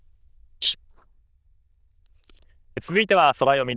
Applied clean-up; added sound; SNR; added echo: neural diffusion model UNIVERSE++.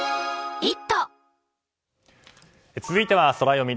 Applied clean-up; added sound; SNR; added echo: none; none; none; none.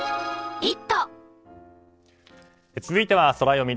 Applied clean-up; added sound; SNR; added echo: neural separator model SepFormer DNS4.